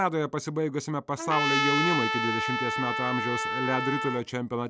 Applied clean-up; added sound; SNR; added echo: none; Trumpet; 0 dB; none.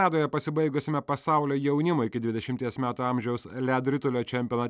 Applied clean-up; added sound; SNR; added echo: none; none; none; none.